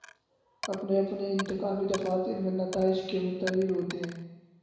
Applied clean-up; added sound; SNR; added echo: none; Coin (dropping); 15 dB; reverberation time 1.0 s.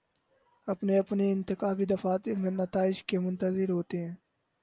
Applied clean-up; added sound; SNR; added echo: none; none; none; none.